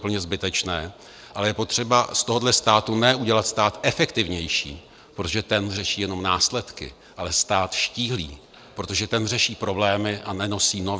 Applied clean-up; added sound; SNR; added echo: none; none; none; none.